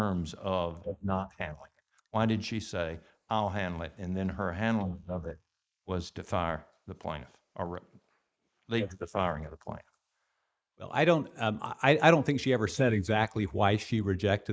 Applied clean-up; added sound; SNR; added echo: neural mask model Resemble Enhance denoiser.